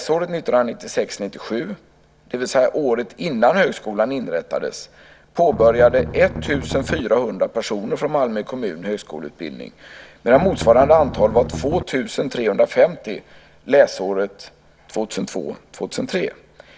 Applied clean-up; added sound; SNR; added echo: none; Strum; 7 dB; none.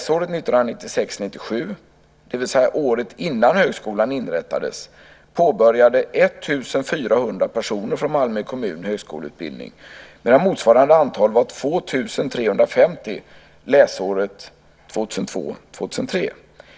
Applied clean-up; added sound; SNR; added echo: none; none; none; none.